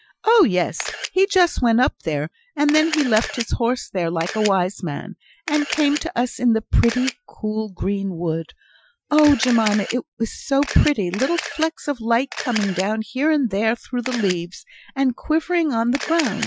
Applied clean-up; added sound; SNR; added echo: classical method Wiener filter.